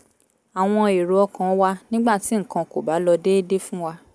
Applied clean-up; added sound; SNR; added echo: none; none; none; none.